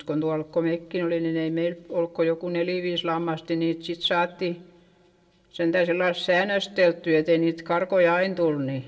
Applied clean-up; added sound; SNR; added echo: none; none; none; reverberation time 0.6 s.